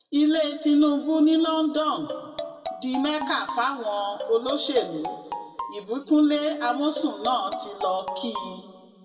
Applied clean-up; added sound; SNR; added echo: none; Marimba, xylophone; 11 dB; reverberation time 1.6 s.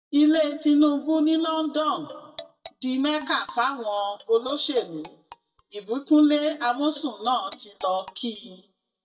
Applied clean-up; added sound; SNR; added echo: neural mask model DeepFilterNet 3.